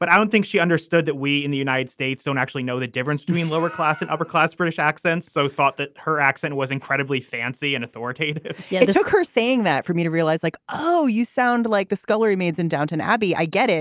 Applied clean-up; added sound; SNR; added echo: none; none; none; none.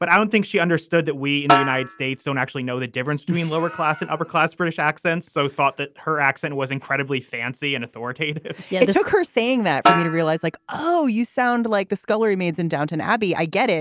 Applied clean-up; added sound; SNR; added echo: none; Snare drum; 3 dB; none.